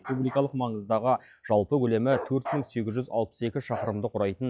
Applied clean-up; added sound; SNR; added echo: classical method log-MMSE.